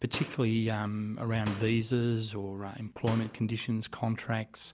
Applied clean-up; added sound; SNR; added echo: none; Slam; 14 dB; none.